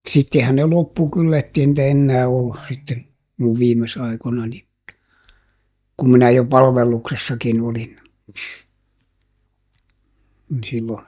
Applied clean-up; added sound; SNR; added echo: neural mask model DeepFilterNet 3.